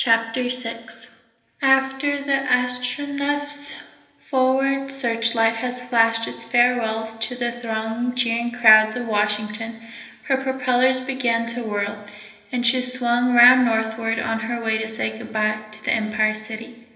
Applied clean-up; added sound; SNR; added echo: none; none; none; reverberation time 0.8 s.